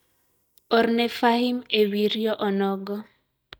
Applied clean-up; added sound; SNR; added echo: neural mask model DeepFilterNet 3.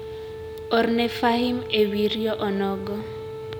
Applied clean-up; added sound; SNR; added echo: none; Wind instrument, woodwind instrument; 10 dB; none.